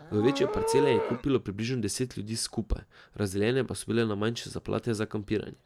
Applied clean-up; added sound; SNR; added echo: none; Livestock, farm animals, working animals; 7 dB; none.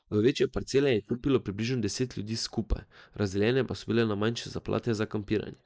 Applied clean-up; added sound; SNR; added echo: neural mask model Resemble Enhance denoiser.